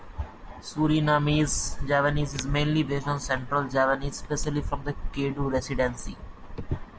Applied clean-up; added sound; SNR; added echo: none; none; none; none.